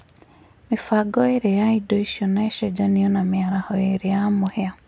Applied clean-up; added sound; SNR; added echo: none; none; none; none.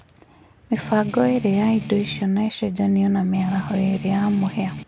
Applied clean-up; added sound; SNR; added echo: none; Strum; 11 dB; none.